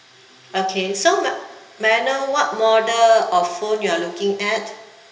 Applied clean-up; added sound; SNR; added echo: none; none; none; reverberation time 1.4 s.